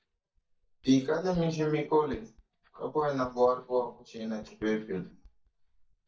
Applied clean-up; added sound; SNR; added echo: neural mask model DeepFilterNet 3.